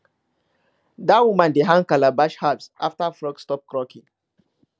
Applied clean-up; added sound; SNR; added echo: none; none; none; none.